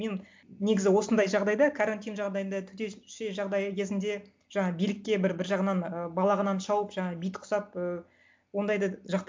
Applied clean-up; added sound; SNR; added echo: none; none; none; none.